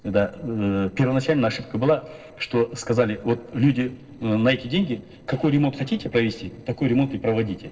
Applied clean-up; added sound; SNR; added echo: neural separator model SepFormer DNS4.